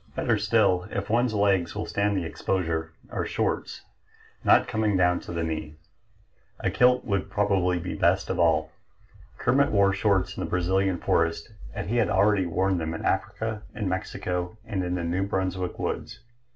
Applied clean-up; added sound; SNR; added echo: none; none; none; reverberation time 0.2 s.